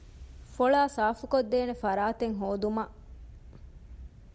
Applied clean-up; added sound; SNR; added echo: none; none; none; none.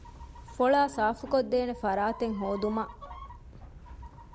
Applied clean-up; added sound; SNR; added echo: none; Chicken, rooster + Piano; 17 dB; none.